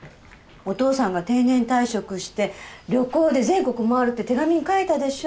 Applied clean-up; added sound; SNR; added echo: none; none; none; none.